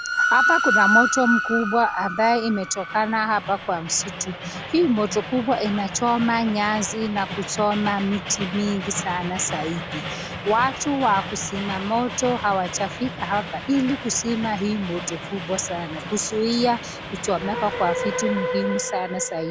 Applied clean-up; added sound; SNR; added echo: none; Train; 4 dB; none.